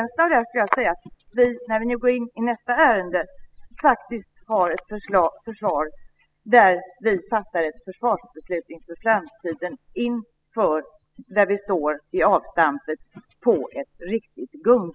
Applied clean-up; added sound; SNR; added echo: classical method spectral subtraction.